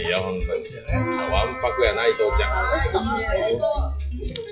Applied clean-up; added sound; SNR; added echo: classical method WPE with log-MMSE.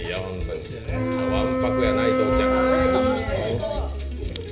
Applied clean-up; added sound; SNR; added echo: none; Wind instrument, woodwind instrument; -3 dB; reverberation time 0.9 s.